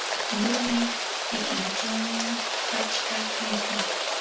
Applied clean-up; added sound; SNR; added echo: none; Rain; -3 dB; reverberation time 0.3 s.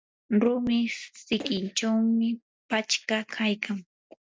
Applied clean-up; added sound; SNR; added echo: none; none; none; none.